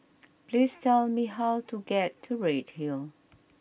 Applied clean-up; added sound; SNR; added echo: none; none; none; none.